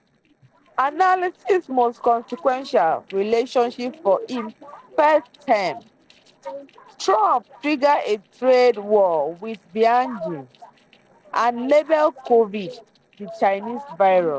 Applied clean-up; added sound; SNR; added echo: neural separator model SepFormer DNS4.